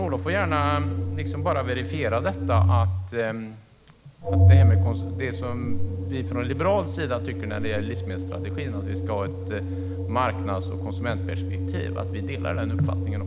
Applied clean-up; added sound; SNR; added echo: none; Organ; -5 dB; none.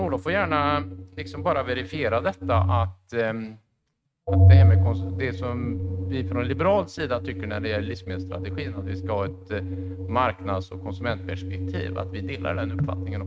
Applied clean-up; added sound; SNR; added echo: neural mask model RNNoise.